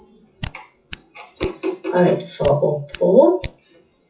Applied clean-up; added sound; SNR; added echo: classical method WPE with log-MMSE.